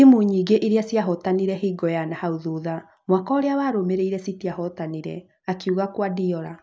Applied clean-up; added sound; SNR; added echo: none; none; none; none.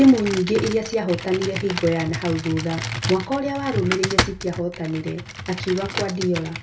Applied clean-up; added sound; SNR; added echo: none; Computer keyboard; 7 dB; reverberation time 0.2 s.